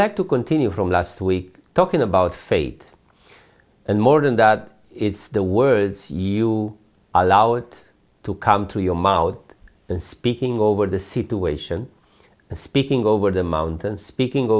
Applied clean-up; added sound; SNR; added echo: none; none; none; none.